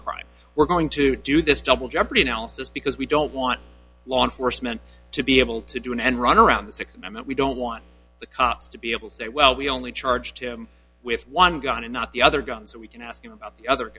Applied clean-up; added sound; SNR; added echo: none; none; none; none.